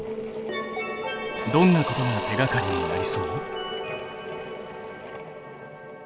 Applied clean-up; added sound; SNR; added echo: none; Engine / Drill / Mechanisms; 9 dB; none.